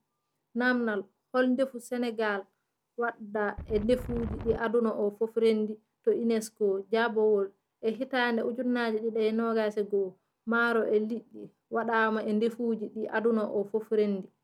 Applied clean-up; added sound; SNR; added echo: none; Wind; 8 dB; none.